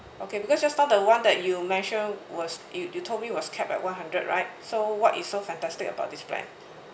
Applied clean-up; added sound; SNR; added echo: none; none; none; none.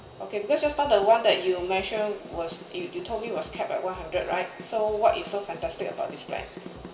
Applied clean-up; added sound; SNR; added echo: none; Drum / Drum kit; 17 dB; reverberation time 2.7 s.